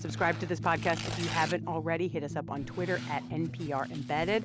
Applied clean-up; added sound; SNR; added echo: none; Tearing; 13 dB; none.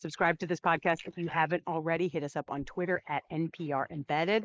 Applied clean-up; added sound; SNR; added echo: neural mask model Resemble Enhance denoiser.